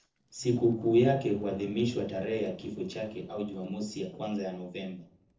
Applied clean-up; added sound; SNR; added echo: neural separator model SepFormer DNS4.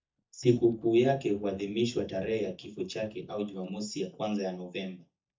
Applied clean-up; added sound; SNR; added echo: neural mask model DeepFilterNet 3.